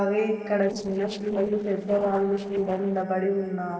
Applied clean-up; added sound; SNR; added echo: neural separator model SepFormer DNS4.